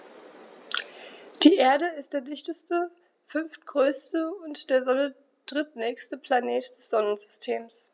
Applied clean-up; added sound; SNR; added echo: none; none; none; none.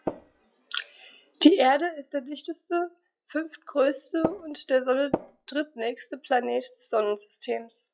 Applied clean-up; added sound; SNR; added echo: classical method log-MMSE.